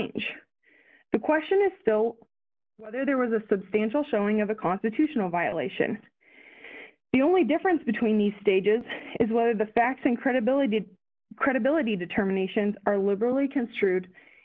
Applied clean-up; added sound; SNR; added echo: none; none; none; none.